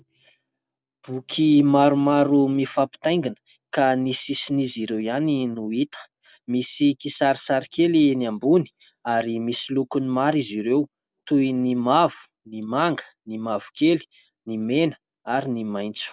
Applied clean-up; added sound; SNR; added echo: none; none; none; none.